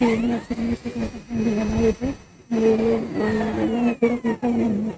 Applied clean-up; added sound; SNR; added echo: neural mask model RNNoise.